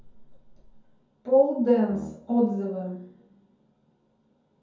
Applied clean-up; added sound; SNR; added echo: none; Brass instrument; 18 dB; reverberation time 0.6 s.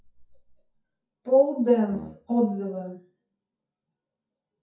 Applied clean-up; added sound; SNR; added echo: classical method WPE with log-MMSE.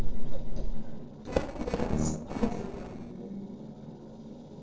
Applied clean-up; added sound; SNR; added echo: neural separator model SepFormer DNS4.